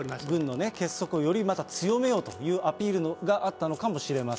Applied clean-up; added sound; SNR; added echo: none; Organ + Domestic sounds, home sounds; 18 dB; none.